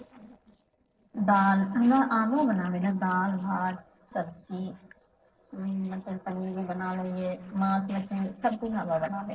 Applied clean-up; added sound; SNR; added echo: neural separator model SepFormer DNS4.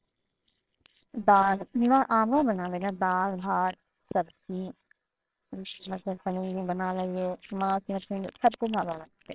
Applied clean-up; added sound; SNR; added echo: neural separator model SepFormer WHAMR!.